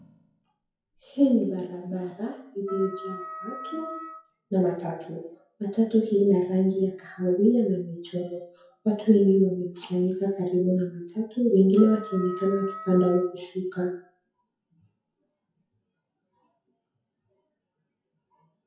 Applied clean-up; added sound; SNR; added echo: classical method WPE with log-MMSE.